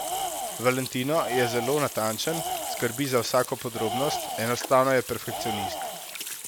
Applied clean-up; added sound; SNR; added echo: none; Sink (filling or washing) / Water tap, faucet + Tools; 6 dB; none.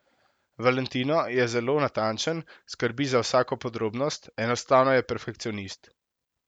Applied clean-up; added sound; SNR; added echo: none; none; none; none.